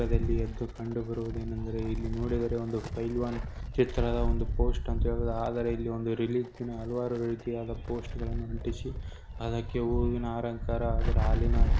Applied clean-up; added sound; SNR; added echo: none; Wind; -2 dB; reverberation time 0.6 s.